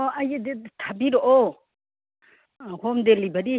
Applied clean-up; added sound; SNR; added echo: none; none; none; none.